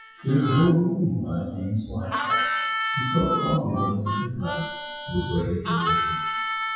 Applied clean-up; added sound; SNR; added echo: classical method WPE with log-MMSE.